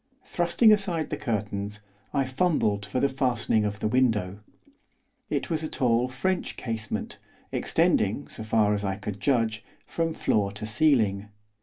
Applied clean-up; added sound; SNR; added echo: none; none; none; none.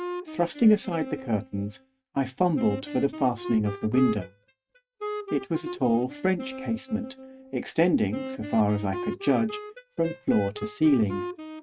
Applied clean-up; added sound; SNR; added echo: neural mask model RNNoise.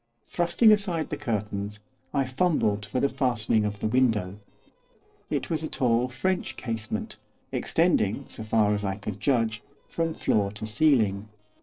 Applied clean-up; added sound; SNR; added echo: neural separator model SepFormer DNS4.